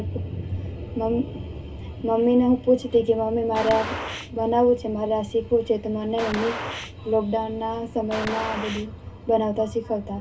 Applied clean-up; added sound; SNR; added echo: none; Gunshot, gunfire; 8 dB; reverberation time 0.2 s.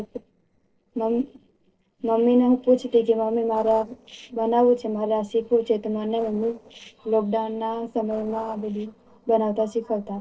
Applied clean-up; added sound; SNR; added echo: neural separator model SepFormer DNS4.